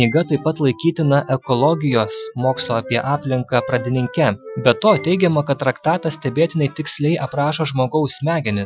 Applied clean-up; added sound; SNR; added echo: classical method Wiener filter.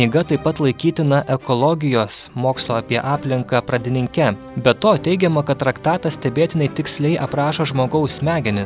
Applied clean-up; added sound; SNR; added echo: none; none; none; none.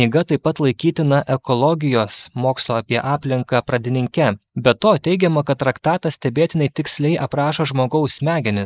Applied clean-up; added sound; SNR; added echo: neural mask model Resemble Enhance denoiser.